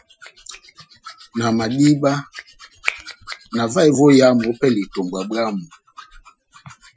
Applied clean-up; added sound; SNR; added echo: classical method Wiener filter.